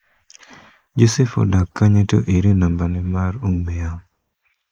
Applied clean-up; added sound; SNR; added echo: neural mask model Resemble Enhance denoiser.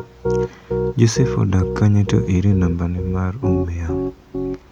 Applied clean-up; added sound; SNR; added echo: none; Piano; 6 dB; none.